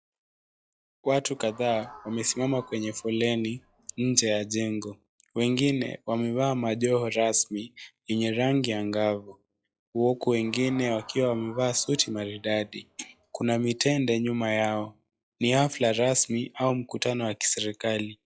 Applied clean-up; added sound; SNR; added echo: classical method log-MMSE.